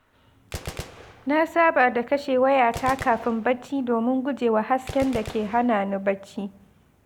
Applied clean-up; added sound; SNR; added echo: none; Gunshot, gunfire; 18 dB; none.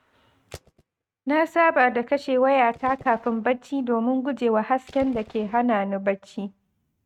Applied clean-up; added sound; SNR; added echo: neural mask model RNNoise.